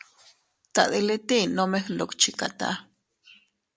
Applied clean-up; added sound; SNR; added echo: none; none; none; none.